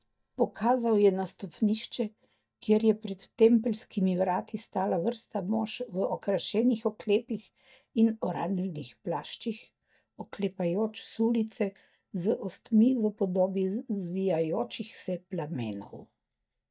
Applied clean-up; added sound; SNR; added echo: neural mask model DeepFilterNet 3.